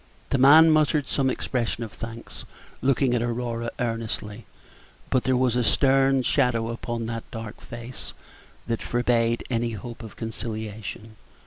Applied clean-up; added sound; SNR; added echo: none; none; none; none.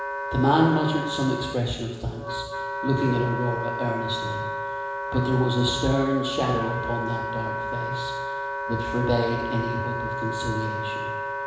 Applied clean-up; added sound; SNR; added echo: none; Wind instrument, woodwind instrument; 4 dB; reverberation time 1.0 s.